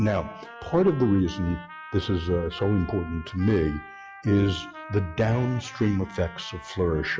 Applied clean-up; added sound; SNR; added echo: classical method log-MMSE.